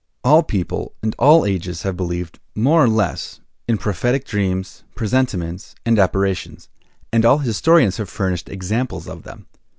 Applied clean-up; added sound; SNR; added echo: none; none; none; none.